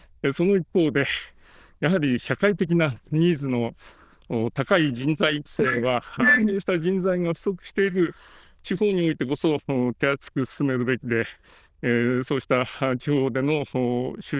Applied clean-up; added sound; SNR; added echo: neural diffusion model UNIVERSE++.